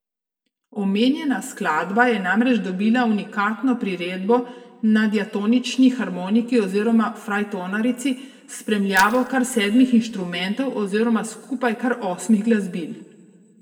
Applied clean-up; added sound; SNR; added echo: none; none; none; reverberation time 1.0 s.